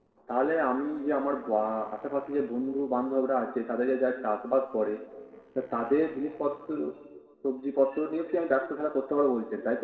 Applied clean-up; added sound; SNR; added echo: neural separator model SepFormer DNS4.